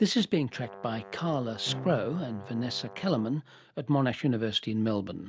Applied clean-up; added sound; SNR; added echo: none; Brass instrument + Bowed string instrument; 15 dB; none.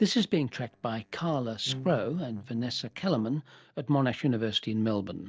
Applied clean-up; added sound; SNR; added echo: neural separator model SepFormer DNS4.